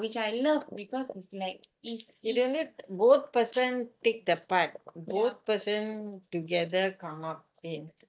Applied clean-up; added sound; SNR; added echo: neural mask model DeepFilterNet 3.